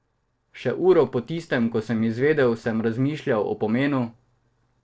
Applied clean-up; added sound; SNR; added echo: neural separator model SepFormer DNS4.